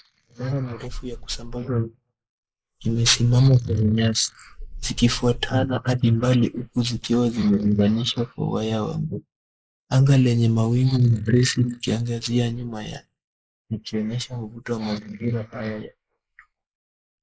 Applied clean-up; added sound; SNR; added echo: neural mask model Resemble Enhance denoiser.